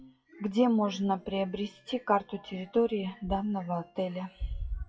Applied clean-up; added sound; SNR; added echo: classical method WPE with log-MMSE.